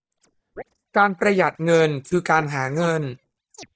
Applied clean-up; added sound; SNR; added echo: neural mask model DeepFilterNet 3.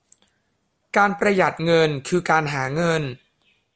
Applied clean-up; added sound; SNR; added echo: none; none; none; none.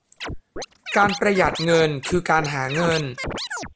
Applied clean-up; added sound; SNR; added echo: none; Scratching (performance technique); 9 dB; none.